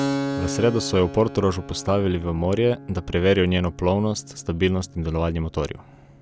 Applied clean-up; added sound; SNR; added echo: none; Keyboard (musical); 10 dB; none.